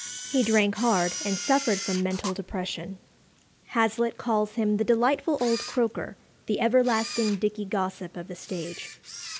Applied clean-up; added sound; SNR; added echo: none; Camera; 12 dB; none.